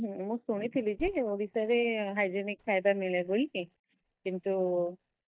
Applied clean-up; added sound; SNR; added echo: neural mask model DeepFilterNet 3.